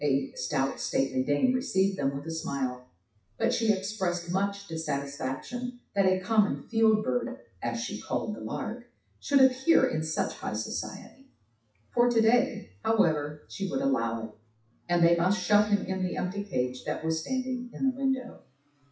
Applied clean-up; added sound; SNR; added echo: classical method WPE with log-MMSE.